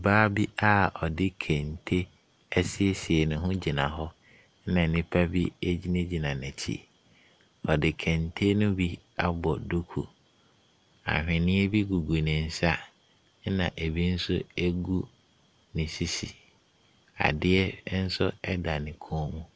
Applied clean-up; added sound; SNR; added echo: none; none; none; none.